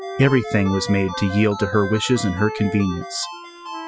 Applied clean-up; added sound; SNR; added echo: classical method Wiener filter.